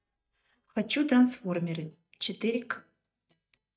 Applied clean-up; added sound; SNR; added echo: neural mask model DeepFilterNet 3.